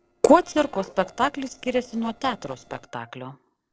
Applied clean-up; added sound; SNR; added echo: neural separator model SepFormer DNS4.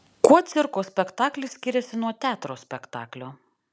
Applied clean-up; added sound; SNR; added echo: none; none; none; none.